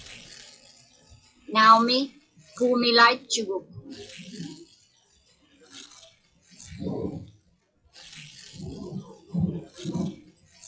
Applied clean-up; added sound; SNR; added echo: classical method log-MMSE.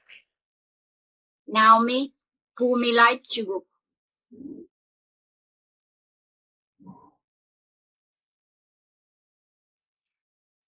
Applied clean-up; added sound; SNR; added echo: neural mask model Resemble Enhance denoiser.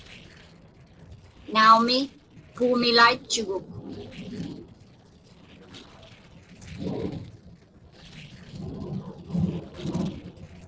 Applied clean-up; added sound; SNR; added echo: neural separator model SepFormer DNS4.